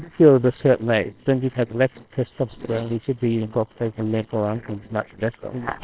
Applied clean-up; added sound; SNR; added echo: neural separator model SepFormer WHAMR!.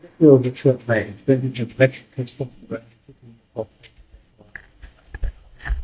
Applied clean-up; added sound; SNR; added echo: neural mask model DeepFilterNet 3.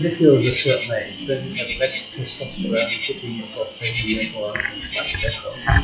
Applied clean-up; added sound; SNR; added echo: classical method WPE with log-MMSE.